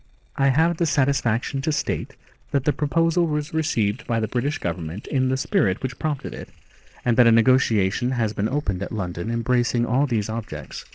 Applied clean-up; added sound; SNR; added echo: neural separator model SepFormer DNS4.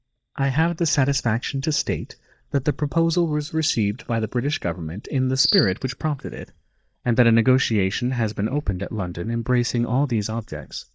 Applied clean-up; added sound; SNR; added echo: neural mask model DeepFilterNet 3.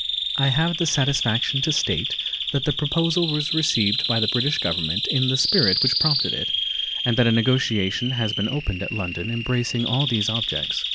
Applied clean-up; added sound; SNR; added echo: none; Bird vocalization, bird call, bird song; 1 dB; none.